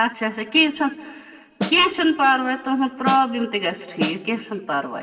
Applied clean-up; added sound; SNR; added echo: none; Snare drum; 7 dB; reverberation time 2.7 s.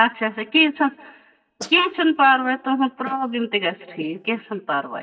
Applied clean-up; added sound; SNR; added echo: neural mask model DeepFilterNet 3.